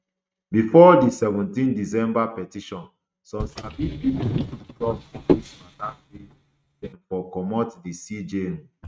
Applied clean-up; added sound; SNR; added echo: neural mask model RNNoise.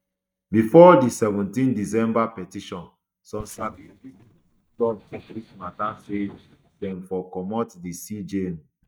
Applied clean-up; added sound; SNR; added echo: neural mask model DeepFilterNet 3.